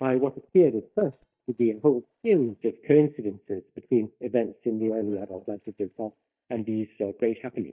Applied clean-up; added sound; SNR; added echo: neural mask model DeepFilterNet 3.